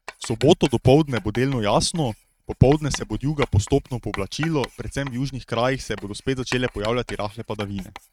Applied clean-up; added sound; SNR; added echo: neural mask model RNNoise.